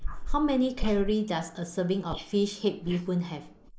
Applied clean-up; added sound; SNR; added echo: neural mask model Resemble Enhance denoiser.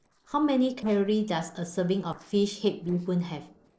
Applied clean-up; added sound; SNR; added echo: neural separator model SepFormer DNS4.